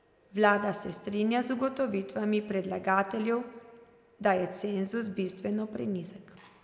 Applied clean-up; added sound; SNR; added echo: none; none; none; none.